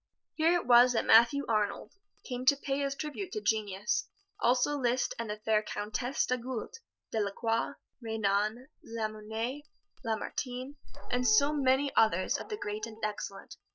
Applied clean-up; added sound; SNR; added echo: neural separator model SepFormer DNS4.